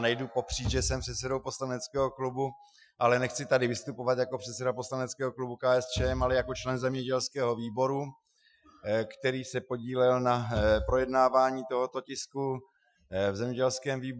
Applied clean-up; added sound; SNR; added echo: classical method Wiener filter.